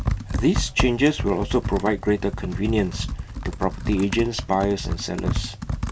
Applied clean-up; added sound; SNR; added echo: none; Computer keyboard; 4 dB; none.